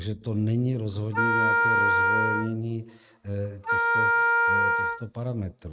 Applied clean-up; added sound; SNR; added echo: neural mask model RNNoise.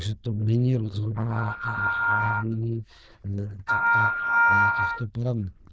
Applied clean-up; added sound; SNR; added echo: neural diffusion model UNIVERSE++.